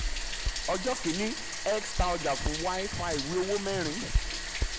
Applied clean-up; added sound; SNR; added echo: none; Hands + Bathtub (filling or washing); 0 dB; none.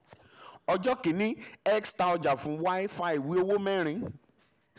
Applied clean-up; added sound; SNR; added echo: none; none; none; none.